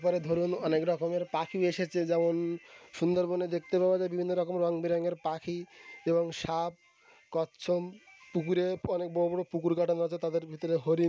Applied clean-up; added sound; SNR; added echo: none; none; none; none.